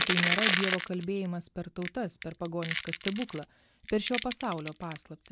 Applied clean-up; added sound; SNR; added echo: none; Crushing; -1 dB; none.